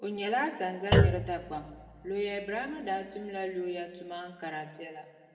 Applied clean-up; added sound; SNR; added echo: none; Thump, thud; -3 dB; reverberation time 1.9 s.